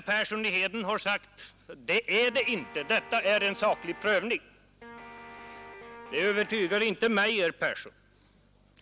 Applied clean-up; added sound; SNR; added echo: none; Guitar; 16 dB; none.